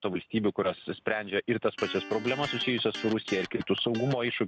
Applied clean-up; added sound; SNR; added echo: none; Electric guitar; 12 dB; none.